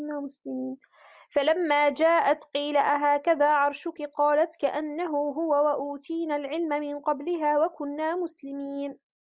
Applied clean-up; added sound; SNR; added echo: none; none; none; none.